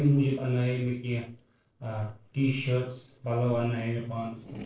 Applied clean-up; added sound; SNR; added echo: neural separator model SepFormer DNS4.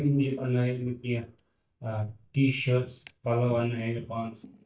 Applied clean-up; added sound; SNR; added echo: neural mask model DeepFilterNet 3.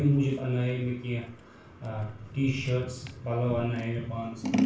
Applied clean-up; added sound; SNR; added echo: none; Scissors; 8 dB; reverberation time 0.4 s.